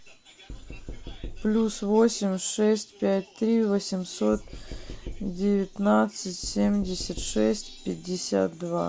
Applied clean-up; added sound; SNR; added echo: none; Knock; 13 dB; none.